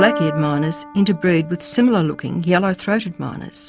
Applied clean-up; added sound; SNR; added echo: none; Piano; 12 dB; none.